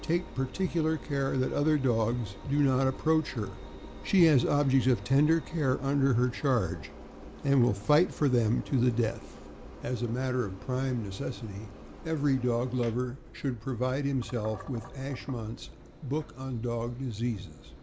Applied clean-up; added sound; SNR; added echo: none; Engine; 16 dB; none.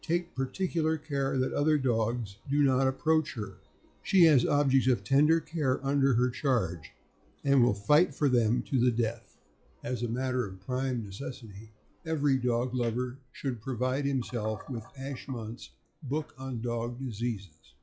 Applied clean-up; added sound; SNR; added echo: classical method log-MMSE.